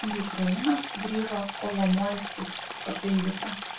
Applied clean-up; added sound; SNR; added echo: none; Stream; 7 dB; reverberation time 0.2 s.